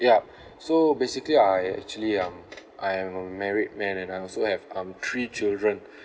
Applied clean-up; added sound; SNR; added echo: none; none; none; none.